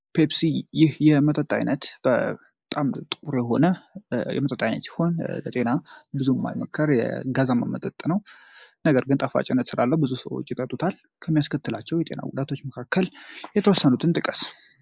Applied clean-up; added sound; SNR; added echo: neural mask model Resemble Enhance denoiser.